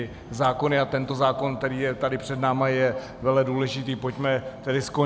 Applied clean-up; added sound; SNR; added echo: none; Ocean; 19 dB; none.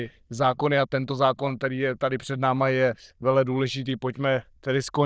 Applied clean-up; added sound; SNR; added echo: neural diffusion model UNIVERSE++.